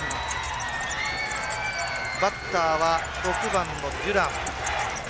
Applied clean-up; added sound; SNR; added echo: none; Wild animals + Bird; 11 dB; none.